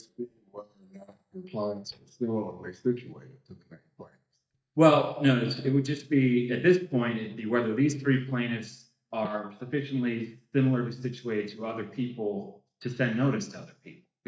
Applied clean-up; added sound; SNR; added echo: neural mask model DeepFilterNet 3.